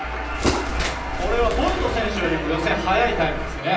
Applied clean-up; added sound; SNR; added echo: none; Bird; 4 dB; reverberation time 0.6 s.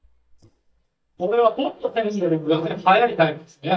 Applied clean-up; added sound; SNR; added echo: neural mask model DeepFilterNet 3.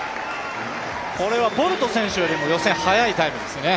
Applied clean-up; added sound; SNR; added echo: none; none; none; none.